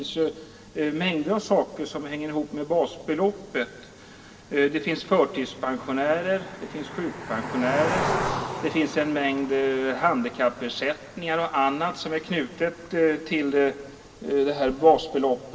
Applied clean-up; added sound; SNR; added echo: none; Cricket; 11 dB; reverberation time 1.7 s.